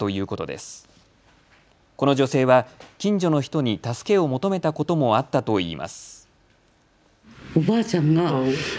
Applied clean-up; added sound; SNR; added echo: none; none; none; none.